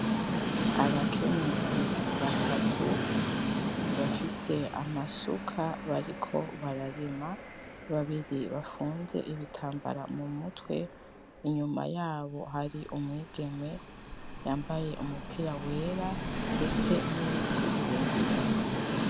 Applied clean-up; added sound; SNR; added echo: none; Train; -2 dB; none.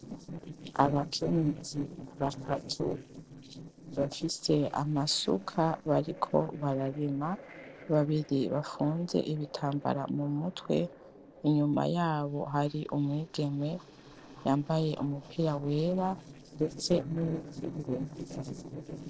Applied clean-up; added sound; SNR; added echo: neural separator model SepFormer DNS4.